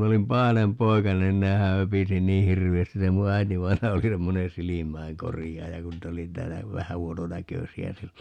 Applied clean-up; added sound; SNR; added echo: none; none; none; none.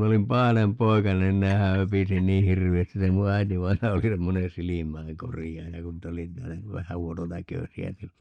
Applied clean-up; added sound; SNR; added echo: neural mask model DeepFilterNet 3.